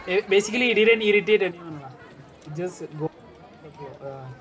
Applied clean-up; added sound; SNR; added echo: none; Crowd; 19 dB; none.